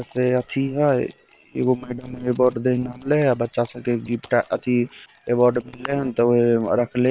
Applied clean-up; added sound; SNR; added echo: neural separator model SepFormer WHAM!.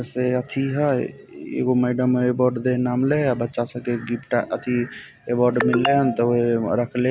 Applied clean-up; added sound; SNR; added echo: none; none; none; none.